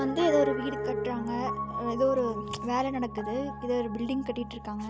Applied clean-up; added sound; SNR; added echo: none; Piano; 5 dB; none.